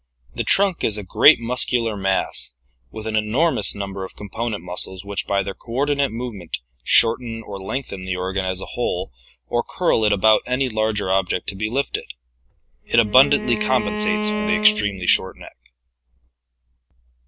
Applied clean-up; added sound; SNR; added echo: none; Bowed string instrument; 4 dB; none.